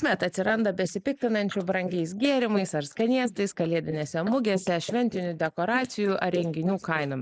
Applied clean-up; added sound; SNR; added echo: neural mask model Resemble Enhance denoiser.